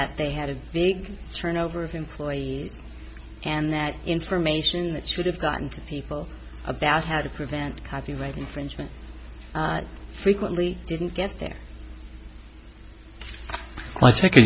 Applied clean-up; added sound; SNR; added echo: none; none; none; none.